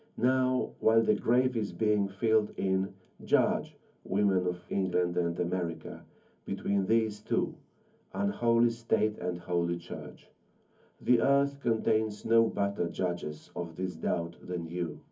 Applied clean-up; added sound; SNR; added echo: none; none; none; reverberation time 0.3 s.